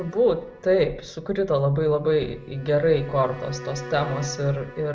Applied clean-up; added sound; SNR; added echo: none; Bowed string instrument; 17 dB; none.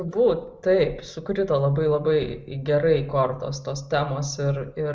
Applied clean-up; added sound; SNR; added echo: none; none; none; none.